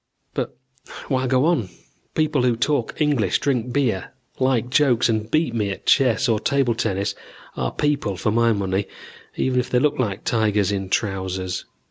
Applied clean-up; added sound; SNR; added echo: none; none; none; none.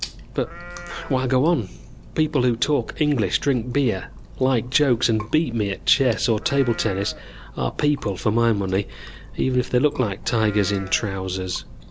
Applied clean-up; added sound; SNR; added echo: none; Livestock, farm animals, working animals + Chewing, mastication; 15 dB; none.